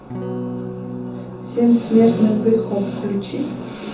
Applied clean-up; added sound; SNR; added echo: none; Electric guitar / Strum; 9 dB; reverberation time 0.5 s.